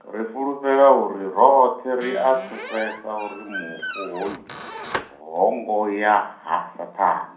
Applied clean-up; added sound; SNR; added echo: none; Squeak; 12 dB; reverberation time 0.6 s.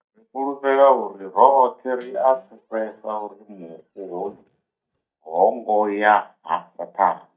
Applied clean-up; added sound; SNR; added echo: neural mask model DeepFilterNet 3.